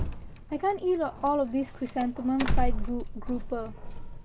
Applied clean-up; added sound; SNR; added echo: none; Doorbell; 0 dB; none.